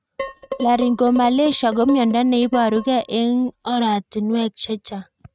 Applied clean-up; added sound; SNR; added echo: neural mask model RNNoise.